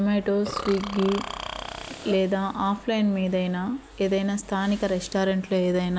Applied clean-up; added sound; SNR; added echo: none; Burping, eructation; 10 dB; none.